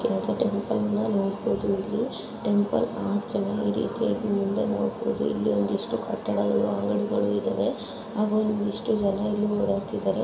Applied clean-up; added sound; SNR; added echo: none; none; none; reverberation time 1.7 s.